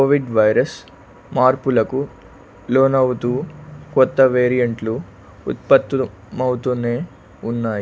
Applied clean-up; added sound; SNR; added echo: none; none; none; none.